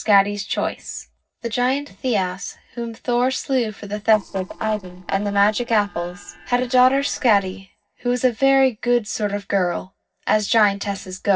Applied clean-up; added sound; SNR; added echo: neural separator model SepFormer DNS4.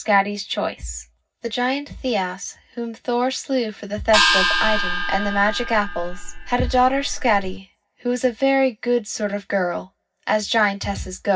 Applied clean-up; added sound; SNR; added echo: none; Gong; 0 dB; reverberation time 0.4 s.